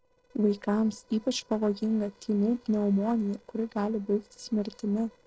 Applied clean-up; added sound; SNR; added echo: neural separator model SepFormer DNS4.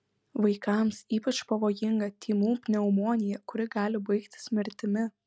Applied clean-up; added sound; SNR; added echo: none; none; none; none.